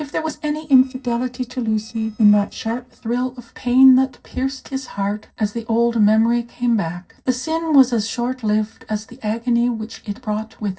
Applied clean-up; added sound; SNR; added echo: neural separator model SepFormer DNS4.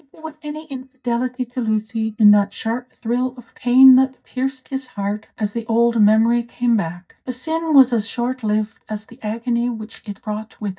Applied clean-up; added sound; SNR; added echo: neural mask model DeepFilterNet 3.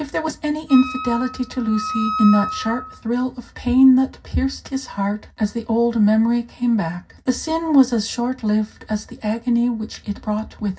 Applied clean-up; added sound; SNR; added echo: none; Wind instrument, woodwind instrument; 8 dB; reverberation time 0.4 s.